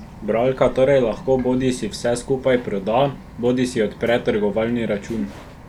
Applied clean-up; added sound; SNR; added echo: none; Bird vocalization, bird call, bird song; 17 dB; none.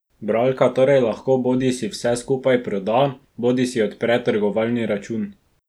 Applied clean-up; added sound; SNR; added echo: none; none; none; none.